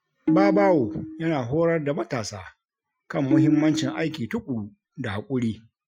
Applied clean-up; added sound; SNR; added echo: classical method Wiener filter.